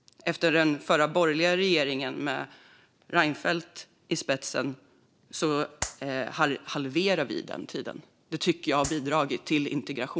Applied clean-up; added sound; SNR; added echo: neural separator model SepFormer DNS4.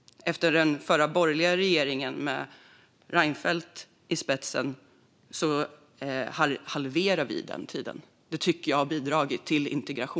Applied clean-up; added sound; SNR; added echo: none; none; none; none.